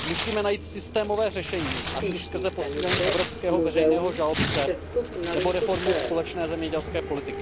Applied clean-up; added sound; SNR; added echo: none; Subway, metro, underground + Tearing; 0 dB; none.